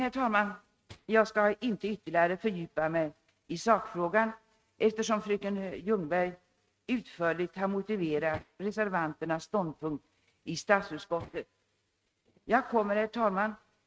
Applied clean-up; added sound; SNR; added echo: neural mask model RNNoise.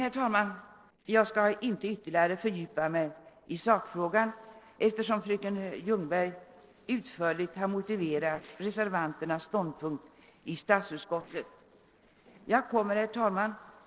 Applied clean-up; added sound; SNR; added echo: neural separator model SepFormer DNS4.